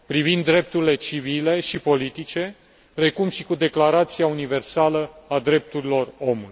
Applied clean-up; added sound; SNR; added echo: none; none; none; none.